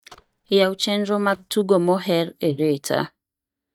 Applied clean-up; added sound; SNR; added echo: neural mask model DeepFilterNet 3.